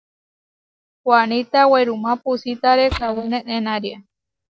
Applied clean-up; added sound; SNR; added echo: neural mask model DeepFilterNet 3.